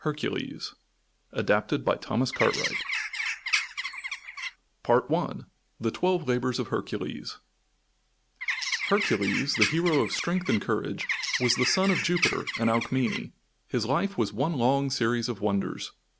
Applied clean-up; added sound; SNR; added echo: none; Bird; 3 dB; none.